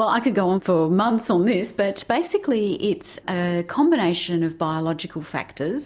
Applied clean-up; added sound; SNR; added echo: none; none; none; none.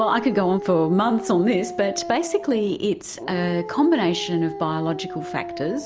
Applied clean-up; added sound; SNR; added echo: none; Dog; 11 dB; none.